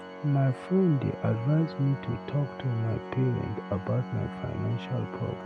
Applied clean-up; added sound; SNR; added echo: none; Organ; 11 dB; none.